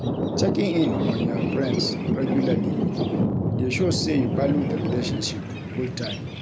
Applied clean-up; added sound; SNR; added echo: none; Thunder; -2 dB; none.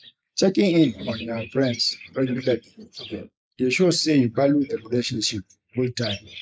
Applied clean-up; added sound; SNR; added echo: neural mask model Resemble Enhance denoiser.